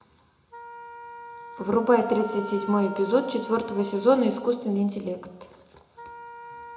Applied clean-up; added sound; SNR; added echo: none; Wind instrument, woodwind instrument; 15 dB; reverberation time 0.5 s.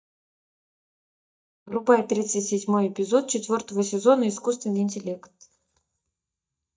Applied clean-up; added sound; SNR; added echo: neural mask model DeepFilterNet 3.